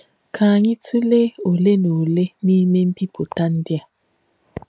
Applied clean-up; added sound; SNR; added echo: none; none; none; none.